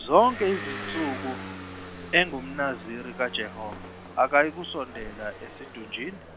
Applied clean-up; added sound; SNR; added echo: none; Motor vehicle (road) / Engine; 11 dB; none.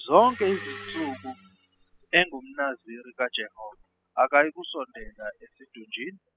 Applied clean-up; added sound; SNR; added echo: classical method spectral subtraction.